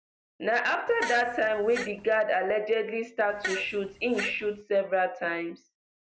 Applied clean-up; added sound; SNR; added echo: none; Fart; 10 dB; none.